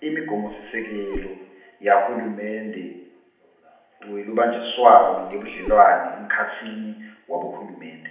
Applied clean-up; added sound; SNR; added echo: none; Meow; 14 dB; reverberation time 0.8 s.